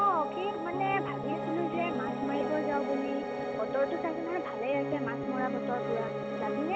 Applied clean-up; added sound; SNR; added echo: none; Piano; 1 dB; none.